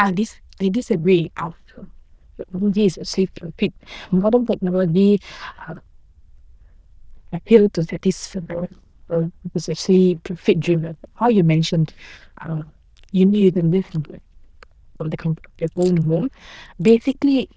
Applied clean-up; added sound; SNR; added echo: neural diffusion model UNIVERSE++.